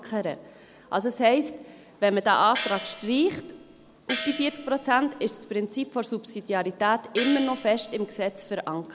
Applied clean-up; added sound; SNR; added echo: none; Gong; 10 dB; none.